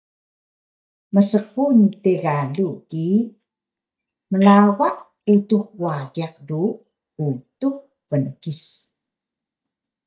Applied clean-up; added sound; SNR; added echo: neural mask model DeepFilterNet 3.